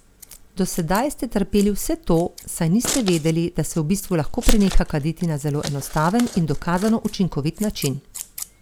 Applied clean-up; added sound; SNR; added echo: none; Scissors; 15 dB; none.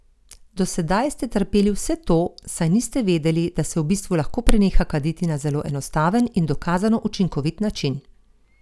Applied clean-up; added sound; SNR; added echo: none; none; none; none.